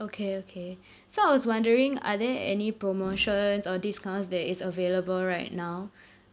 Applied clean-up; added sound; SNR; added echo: none; none; none; none.